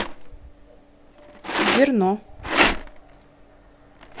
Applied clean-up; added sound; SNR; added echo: none; Rattle; 0 dB; none.